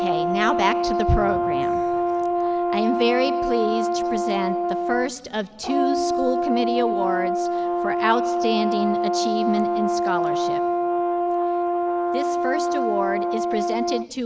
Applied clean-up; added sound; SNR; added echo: none; Brass instrument; -4 dB; none.